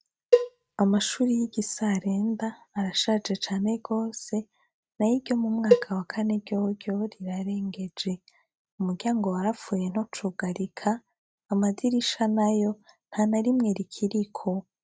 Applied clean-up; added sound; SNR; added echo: neural mask model RNNoise.